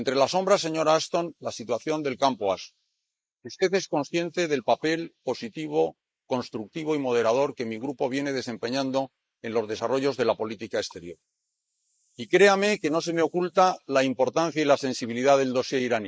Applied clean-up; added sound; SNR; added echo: neural mask model Resemble Enhance denoiser.